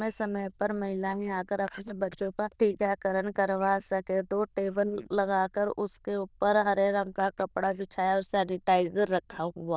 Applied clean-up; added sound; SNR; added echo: neural diffusion model UNIVERSE++.